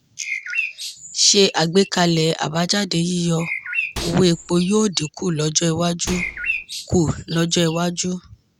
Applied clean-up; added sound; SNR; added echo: none; Bird + Microwave oven; 9 dB; none.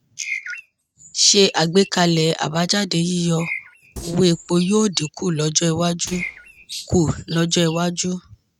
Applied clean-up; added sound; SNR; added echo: neural mask model RNNoise.